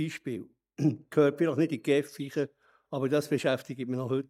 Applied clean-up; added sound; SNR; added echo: neural mask model DeepFilterNet 3.